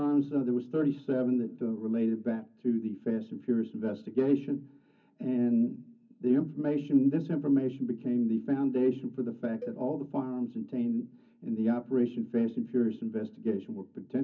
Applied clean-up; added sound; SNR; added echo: none; Cowbell; 19 dB; reverberation time 0.4 s.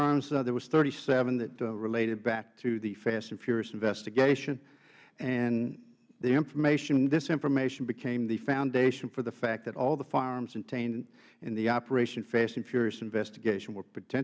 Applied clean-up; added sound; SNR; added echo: none; none; none; none.